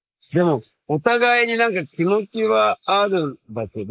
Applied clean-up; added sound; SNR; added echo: neural mask model Resemble Enhance denoiser.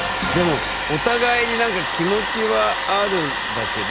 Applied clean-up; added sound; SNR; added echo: none; Domestic sounds, home sounds; 2 dB; none.